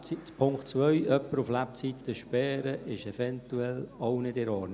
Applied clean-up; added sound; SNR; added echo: none; none; none; none.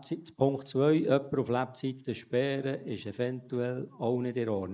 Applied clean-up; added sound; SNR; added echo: neural mask model Resemble Enhance denoiser.